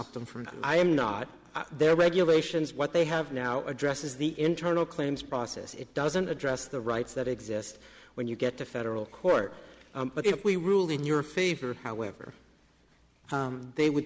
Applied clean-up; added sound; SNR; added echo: none; none; none; none.